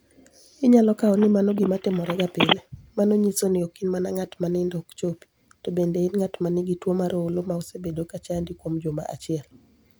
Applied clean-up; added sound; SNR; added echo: none; Telephone; 5 dB; none.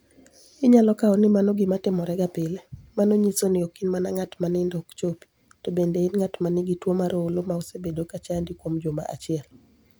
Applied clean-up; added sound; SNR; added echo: none; none; none; none.